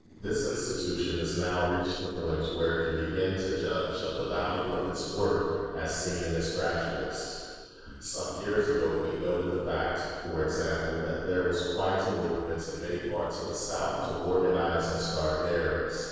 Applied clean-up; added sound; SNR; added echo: neural separator model SepFormer DNS4.